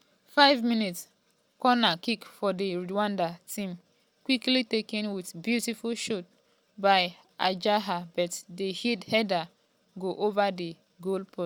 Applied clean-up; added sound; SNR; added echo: none; none; none; none.